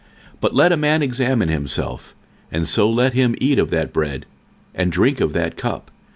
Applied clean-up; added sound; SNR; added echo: none; none; none; none.